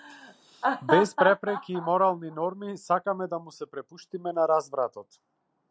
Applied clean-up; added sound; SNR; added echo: none; none; none; none.